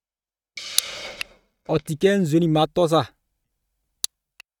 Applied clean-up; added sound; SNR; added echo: neural mask model RNNoise.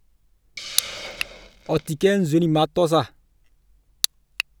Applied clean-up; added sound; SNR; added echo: none; Hiss; 18 dB; none.